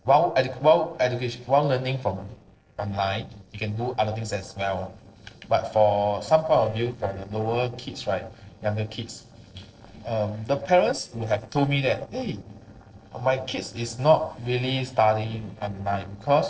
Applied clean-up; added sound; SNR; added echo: neural separator model SepFormer DNS4.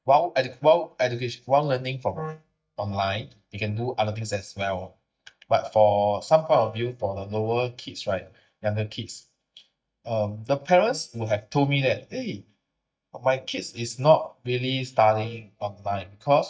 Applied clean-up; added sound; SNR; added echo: neural mask model DeepFilterNet 3.